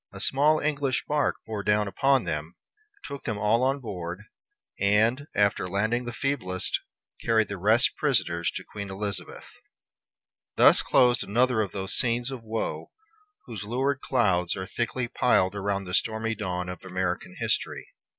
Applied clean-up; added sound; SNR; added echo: none; none; none; none.